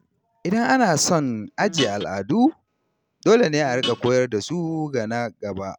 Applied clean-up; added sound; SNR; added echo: none; Guitar; 8 dB; none.